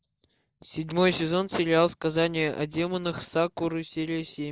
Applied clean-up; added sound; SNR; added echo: none; none; none; none.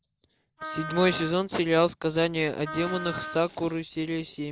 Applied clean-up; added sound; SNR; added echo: none; Wind instrument, woodwind instrument + Rattle / Rattle (instrument); 11 dB; none.